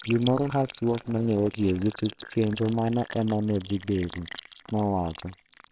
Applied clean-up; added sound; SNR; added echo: neural separator model SepFormer WHAMR!.